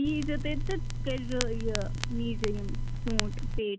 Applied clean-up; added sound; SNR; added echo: none; Crackle; -3 dB; none.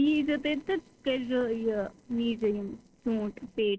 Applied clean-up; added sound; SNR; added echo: neural separator model SepFormer DNS4.